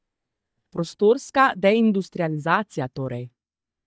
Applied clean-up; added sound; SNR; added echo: neural mask model DeepFilterNet 3.